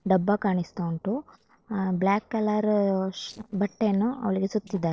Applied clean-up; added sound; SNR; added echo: neural separator model SepFormer DNS4.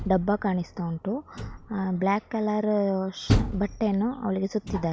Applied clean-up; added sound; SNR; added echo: none; Door; 6 dB; none.